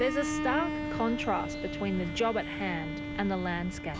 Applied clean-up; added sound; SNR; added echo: none; Bowed string instrument; 4 dB; none.